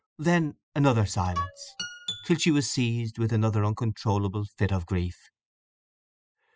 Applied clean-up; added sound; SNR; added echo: classical method spectral subtraction.